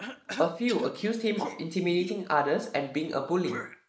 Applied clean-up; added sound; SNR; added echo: neural mask model Resemble Enhance denoiser.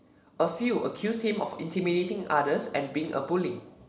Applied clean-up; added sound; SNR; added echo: none; none; none; none.